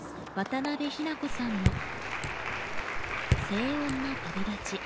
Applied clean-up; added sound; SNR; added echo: none; Raindrop / Drip; 1 dB; none.